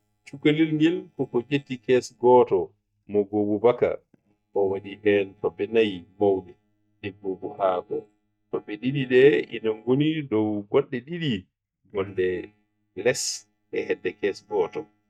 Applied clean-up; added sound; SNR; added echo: neural mask model DeepFilterNet 3.